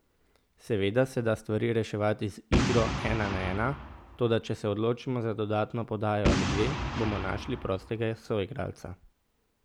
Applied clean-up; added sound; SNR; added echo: none; Boom; 2 dB; none.